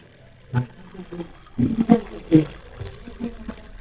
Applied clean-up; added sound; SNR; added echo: neural mask model DeepFilterNet 3.